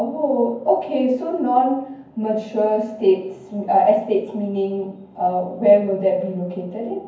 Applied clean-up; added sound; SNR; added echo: none; none; none; reverberation time 0.9 s.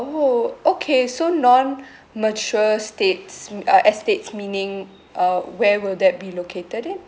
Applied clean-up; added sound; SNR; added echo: none; none; none; none.